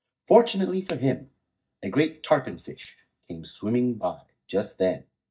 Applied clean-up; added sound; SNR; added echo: neural mask model DeepFilterNet 3.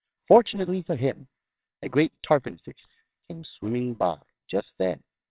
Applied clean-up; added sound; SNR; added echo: neural separator model SepFormer WHAMR!.